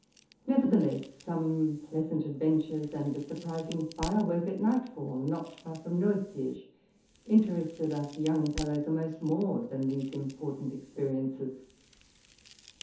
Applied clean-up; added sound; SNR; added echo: none; Crack; 20 dB; reverberation time 0.5 s.